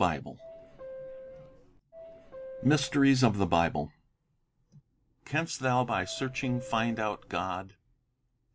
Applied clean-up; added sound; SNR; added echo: none; Subway, metro, underground / Doorbell; 15 dB; none.